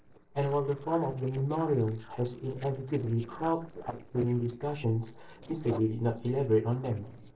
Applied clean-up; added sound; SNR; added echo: neural separator model SepFormer DNS4.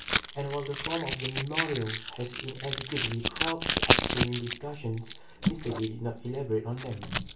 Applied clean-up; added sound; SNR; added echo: none; Packing tape, duct tape; -2 dB; reverberation time 0.3 s.